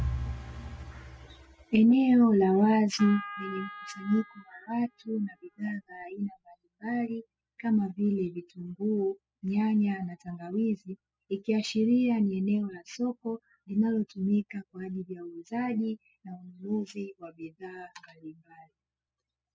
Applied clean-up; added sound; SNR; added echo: classical method spectral subtraction.